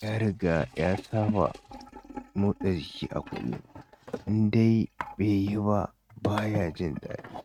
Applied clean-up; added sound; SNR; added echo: neural mask model RNNoise.